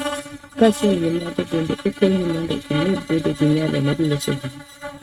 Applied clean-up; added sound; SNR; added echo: neural mask model RNNoise.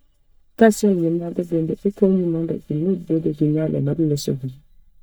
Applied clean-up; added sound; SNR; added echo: neural mask model DeepFilterNet 3.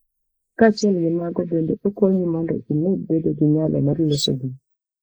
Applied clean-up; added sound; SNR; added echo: neural mask model Resemble Enhance denoiser.